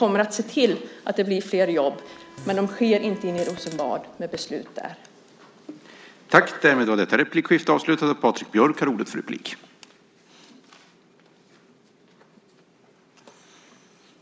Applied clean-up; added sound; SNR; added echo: none; Fart + Wind instrument, woodwind instrument; 20 dB; none.